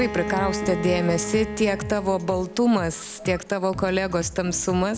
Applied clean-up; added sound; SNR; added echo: none; Bowed string instrument; 10 dB; none.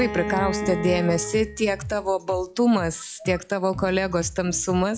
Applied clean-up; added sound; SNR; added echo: classical method log-MMSE.